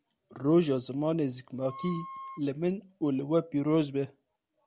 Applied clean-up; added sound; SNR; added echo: none; Wind instrument, woodwind instrument; 15 dB; none.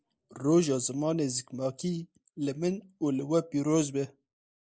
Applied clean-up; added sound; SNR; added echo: neural mask model Resemble Enhance denoiser.